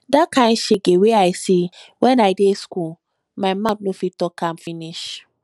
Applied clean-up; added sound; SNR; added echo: none; none; none; none.